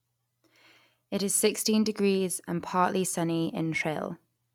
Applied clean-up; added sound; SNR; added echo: none; none; none; none.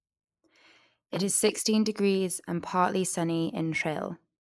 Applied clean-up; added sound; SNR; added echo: neural mask model Resemble Enhance denoiser.